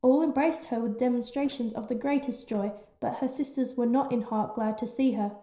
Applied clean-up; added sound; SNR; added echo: neural separator model SepFormer DNS4.